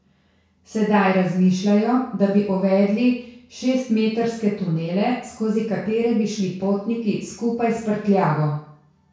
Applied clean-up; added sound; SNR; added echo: none; none; none; reverberation time 0.6 s.